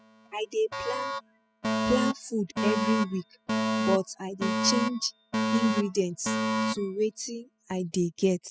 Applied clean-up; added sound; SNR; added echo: classical method spectral subtraction.